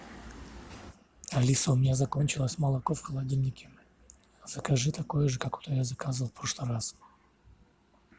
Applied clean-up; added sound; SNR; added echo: none; none; none; none.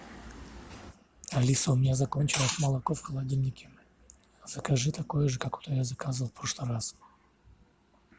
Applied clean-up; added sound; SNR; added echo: none; Liquid; 4 dB; none.